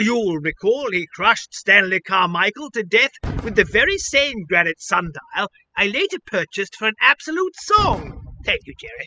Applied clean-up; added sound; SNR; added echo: classical method spectral subtraction.